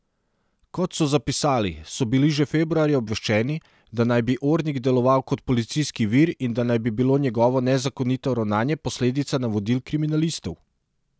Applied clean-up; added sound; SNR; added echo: none; none; none; none.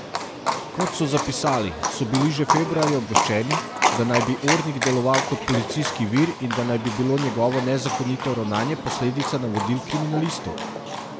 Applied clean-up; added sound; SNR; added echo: none; Livestock, farm animals, working animals; 3 dB; none.